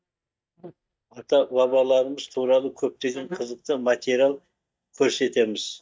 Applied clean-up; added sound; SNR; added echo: neural mask model DeepFilterNet 3.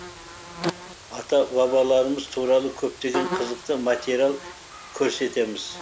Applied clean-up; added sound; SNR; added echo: none; Buzz; 11 dB; none.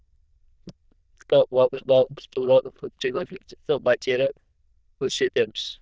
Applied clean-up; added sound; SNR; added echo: neural diffusion model UNIVERSE++.